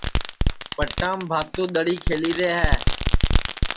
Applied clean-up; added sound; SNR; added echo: none; Fireworks; -4 dB; none.